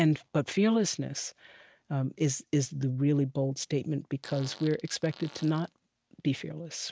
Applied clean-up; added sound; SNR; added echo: neural mask model RNNoise.